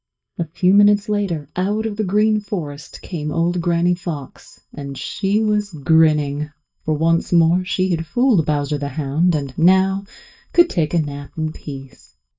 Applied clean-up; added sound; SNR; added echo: neural mask model DeepFilterNet 3.